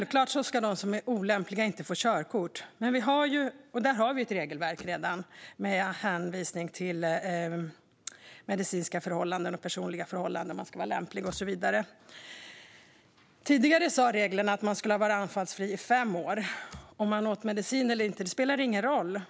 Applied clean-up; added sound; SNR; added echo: none; none; none; none.